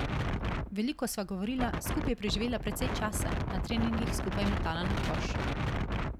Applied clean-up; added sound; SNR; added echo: none; Wind; -2 dB; none.